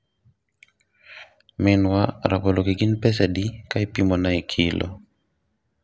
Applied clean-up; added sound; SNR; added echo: none; none; none; none.